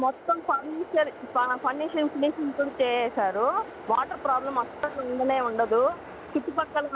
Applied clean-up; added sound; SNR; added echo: none; Train; 15 dB; none.